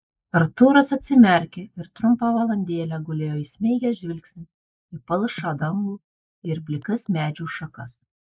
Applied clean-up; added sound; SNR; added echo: neural mask model Resemble Enhance denoiser.